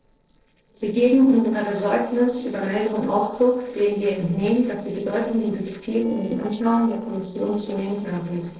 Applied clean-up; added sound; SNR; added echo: neural separator model SepFormer DNS4.